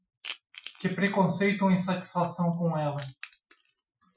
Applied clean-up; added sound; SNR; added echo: classical method Wiener filter.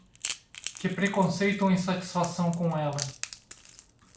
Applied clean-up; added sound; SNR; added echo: none; Crack / Crackle; 13 dB; none.